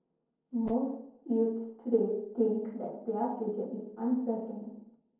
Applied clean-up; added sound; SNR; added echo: neural separator model SepFormer DNS4.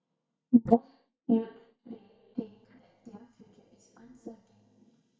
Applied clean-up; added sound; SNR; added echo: neural mask model DeepFilterNet 3.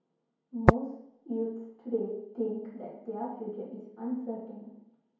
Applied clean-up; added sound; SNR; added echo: none; Tap; -5 dB; reverberation time 1.0 s.